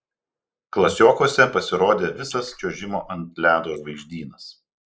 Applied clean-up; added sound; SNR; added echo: neural mask model Resemble Enhance denoiser.